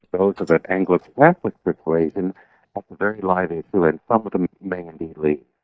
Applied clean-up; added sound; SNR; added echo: neural mask model DeepFilterNet 3.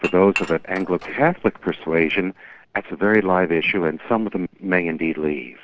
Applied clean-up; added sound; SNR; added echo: none; Dishes, pots, and pans / Chink, clink; 13 dB; none.